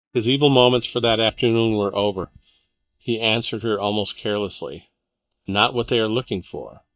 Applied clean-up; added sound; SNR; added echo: neural mask model DeepFilterNet 3.